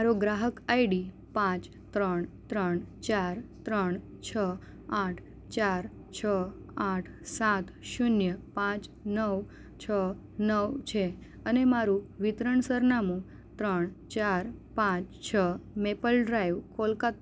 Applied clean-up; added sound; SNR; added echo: none; none; none; none.